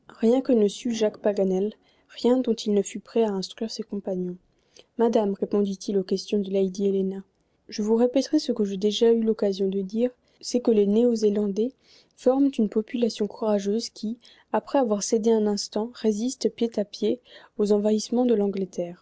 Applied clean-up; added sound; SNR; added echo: none; none; none; none.